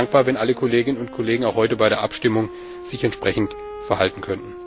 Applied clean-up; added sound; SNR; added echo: none; Wind instrument, woodwind instrument; 16 dB; none.